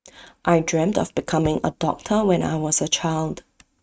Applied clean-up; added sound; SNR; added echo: neural mask model RNNoise.